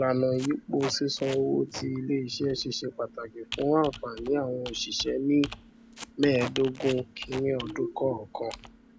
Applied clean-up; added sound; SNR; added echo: none; Computer keyboard + Packing tape, duct tape; 15 dB; none.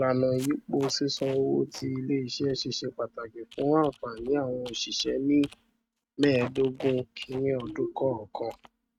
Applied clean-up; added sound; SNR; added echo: neural mask model RNNoise.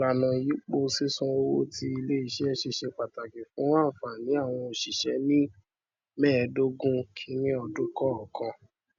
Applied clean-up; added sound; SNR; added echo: none; none; none; none.